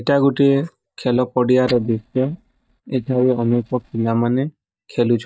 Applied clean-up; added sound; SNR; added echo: neural mask model DeepFilterNet 3.